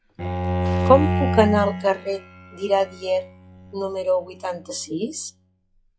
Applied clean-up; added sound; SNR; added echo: classical method log-MMSE.